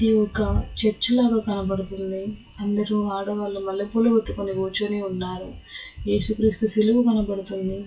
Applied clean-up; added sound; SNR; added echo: classical method WPE with log-MMSE.